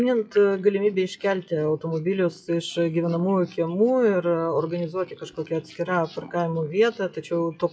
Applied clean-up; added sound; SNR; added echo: classical method WPE with log-MMSE.